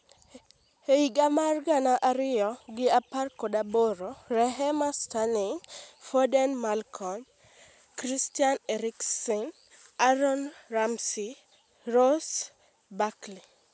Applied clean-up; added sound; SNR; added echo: none; none; none; none.